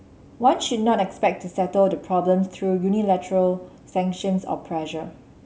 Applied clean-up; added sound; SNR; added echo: none; none; none; none.